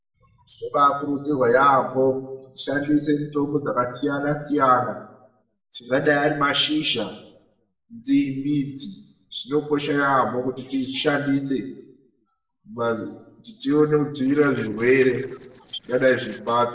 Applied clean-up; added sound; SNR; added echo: neural separator model SepFormer DNS4.